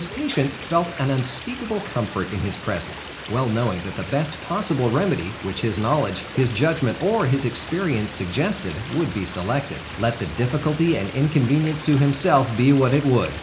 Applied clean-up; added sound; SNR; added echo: none; Stream; 12 dB; reverberation time 0.4 s.